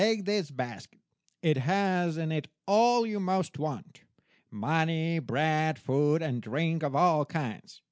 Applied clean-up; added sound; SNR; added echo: none; none; none; none.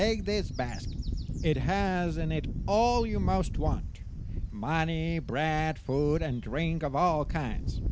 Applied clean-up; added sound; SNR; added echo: none; Wind / Bird; 4 dB; none.